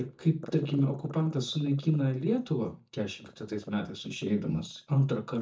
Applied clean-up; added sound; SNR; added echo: neural mask model DeepFilterNet 3.